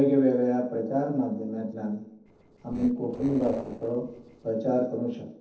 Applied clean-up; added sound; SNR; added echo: neural separator model SepFormer DNS4.